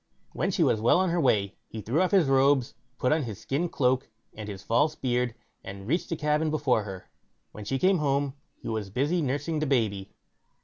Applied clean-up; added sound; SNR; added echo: none; none; none; none.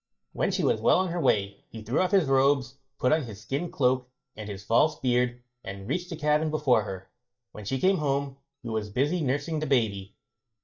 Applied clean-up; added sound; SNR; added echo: neural mask model DeepFilterNet 3.